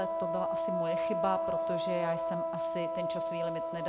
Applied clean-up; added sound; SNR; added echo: none; Wind instrument, woodwind instrument; -4 dB; none.